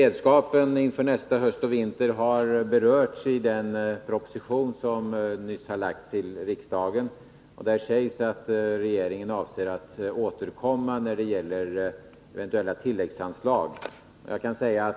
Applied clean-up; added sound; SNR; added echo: none; none; none; none.